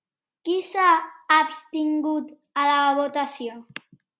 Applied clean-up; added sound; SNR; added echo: none; none; none; none.